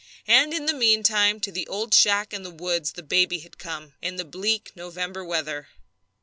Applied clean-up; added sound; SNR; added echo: none; none; none; none.